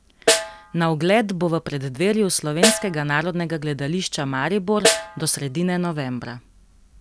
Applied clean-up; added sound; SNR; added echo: none; Snare drum; 3 dB; none.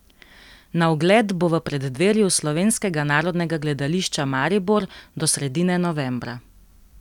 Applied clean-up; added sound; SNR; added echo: none; none; none; none.